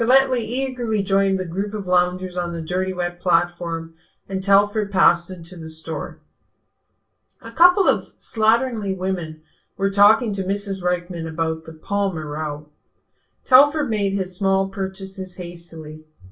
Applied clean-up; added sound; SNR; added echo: none; none; none; reverberation time 0.2 s.